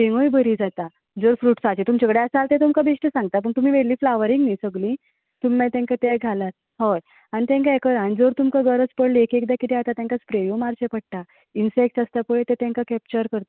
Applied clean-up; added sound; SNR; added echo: none; none; none; none.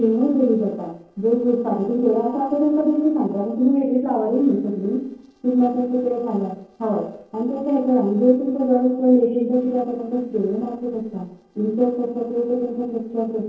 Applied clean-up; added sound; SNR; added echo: neural separator model SepFormer DNS4.